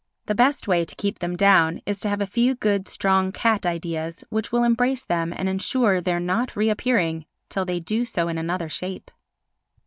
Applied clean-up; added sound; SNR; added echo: none; none; none; none.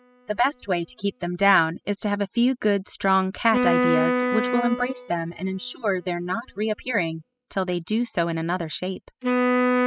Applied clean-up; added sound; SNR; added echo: classical method spectral subtraction.